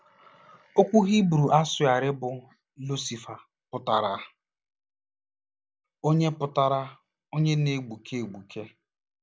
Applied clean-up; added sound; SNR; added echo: none; none; none; none.